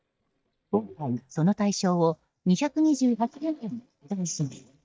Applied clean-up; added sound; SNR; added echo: neural mask model DeepFilterNet 3.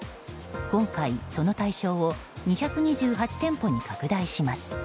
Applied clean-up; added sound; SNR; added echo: none; none; none; none.